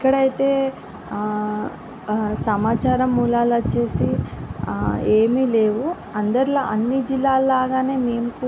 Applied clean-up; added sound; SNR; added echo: none; none; none; none.